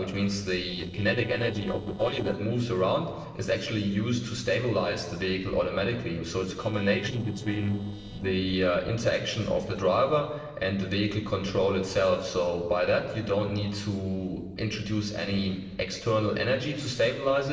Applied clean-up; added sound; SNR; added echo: neural separator model SepFormer DNS4.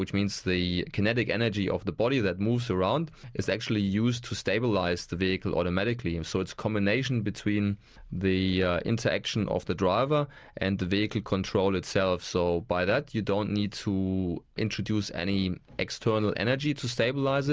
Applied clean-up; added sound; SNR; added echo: none; none; none; none.